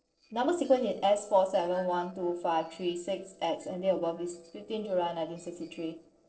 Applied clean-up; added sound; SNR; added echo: neural separator model SepFormer DNS4.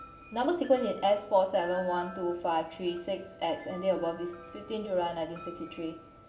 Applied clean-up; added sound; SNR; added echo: none; Wind chime; 17 dB; reverberation time 0.6 s.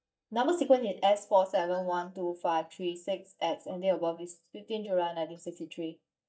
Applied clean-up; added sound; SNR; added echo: neural mask model DeepFilterNet 3.